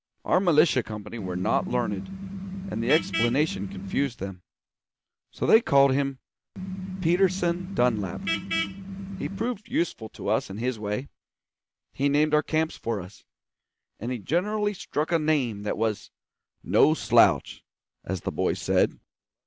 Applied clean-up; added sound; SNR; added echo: none; Vehicle horn, car horn, honking; 5 dB; none.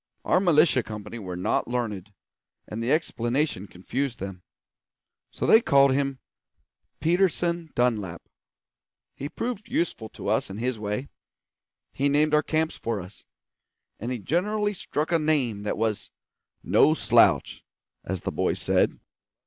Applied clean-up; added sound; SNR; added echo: none; none; none; none.